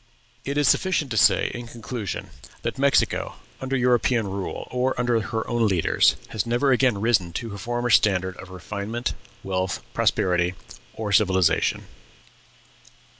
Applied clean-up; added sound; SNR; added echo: none; none; none; none.